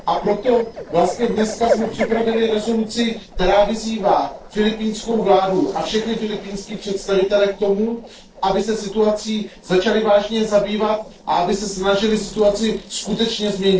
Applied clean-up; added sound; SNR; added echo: neural separator model SepFormer DNS4.